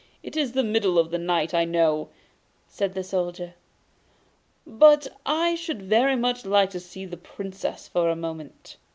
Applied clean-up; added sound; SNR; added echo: none; none; none; none.